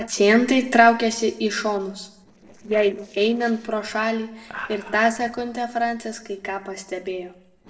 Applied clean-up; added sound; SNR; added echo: neural separator model SepFormer DNS4.